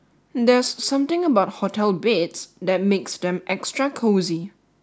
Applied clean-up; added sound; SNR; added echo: none; none; none; none.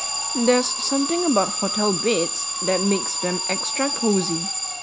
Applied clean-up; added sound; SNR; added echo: none; Alarm; 2 dB; none.